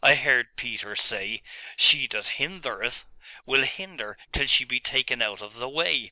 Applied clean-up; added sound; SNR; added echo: none; none; none; none.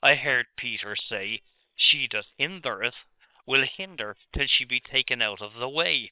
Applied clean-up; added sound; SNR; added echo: neural separator model SepFormer WHAM!.